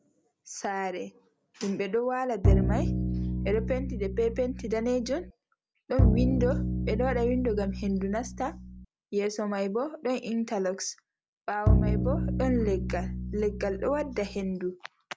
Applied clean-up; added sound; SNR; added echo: none; Bowed string instrument; -3 dB; none.